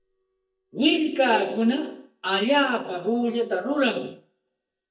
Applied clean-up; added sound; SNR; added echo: neural mask model DeepFilterNet 3.